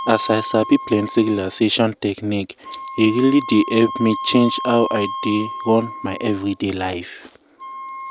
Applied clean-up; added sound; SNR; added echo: none; Wind instrument, woodwind instrument; 11 dB; none.